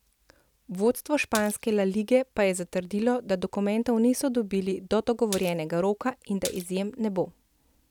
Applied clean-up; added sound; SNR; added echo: none; Splash, splatter; 15 dB; none.